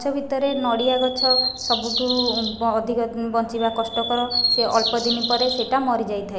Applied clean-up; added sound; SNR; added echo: none; Bird vocalization, bird call, bird song; 3 dB; none.